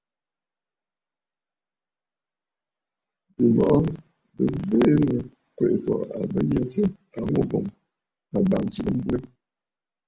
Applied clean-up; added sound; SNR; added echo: none; none; none; none.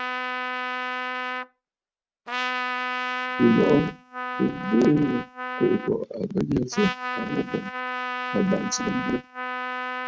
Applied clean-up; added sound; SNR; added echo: neural mask model RNNoise.